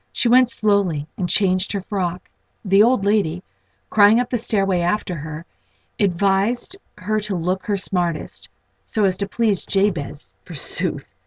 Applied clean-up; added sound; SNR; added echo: none; none; none; none.